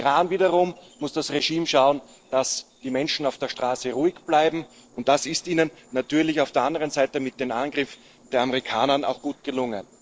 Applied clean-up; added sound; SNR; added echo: neural separator model SepFormer DNS4.